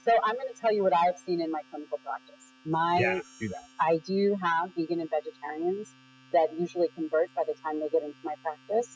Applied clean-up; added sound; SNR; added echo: classical method spectral subtraction.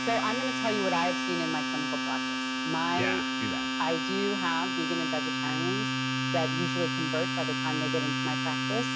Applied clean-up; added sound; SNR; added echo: none; Domestic sounds, home sounds; -3 dB; none.